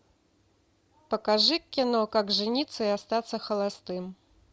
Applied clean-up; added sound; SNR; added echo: none; none; none; none.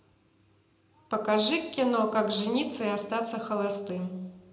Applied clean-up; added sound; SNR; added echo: none; none; none; reverberation time 0.8 s.